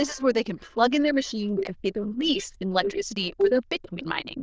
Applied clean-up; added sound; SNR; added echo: neural diffusion model UNIVERSE++.